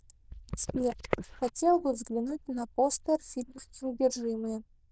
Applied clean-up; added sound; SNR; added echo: neural diffusion model UNIVERSE++.